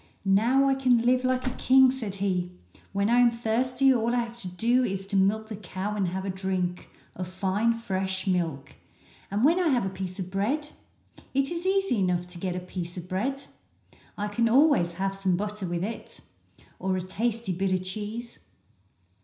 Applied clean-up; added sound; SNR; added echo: none; Slam; 10 dB; reverberation time 0.5 s.